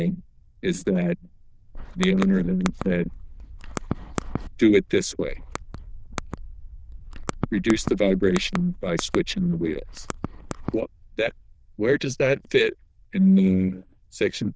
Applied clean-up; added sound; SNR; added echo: neural diffusion model UNIVERSE++.